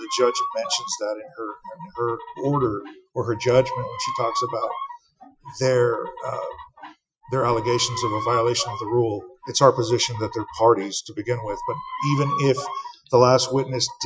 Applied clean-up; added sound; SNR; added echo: classical method Wiener filter.